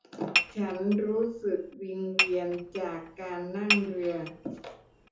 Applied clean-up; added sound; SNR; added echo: none; Dishes, pots, and pans / Chink, clink; 2 dB; reverberation time 0.5 s.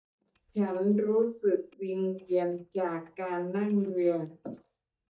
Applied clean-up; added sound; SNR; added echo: neural mask model DeepFilterNet 3.